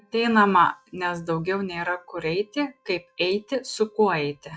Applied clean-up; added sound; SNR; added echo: classical method log-MMSE.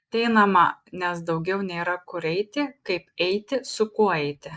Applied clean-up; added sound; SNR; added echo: neural mask model Resemble Enhance denoiser.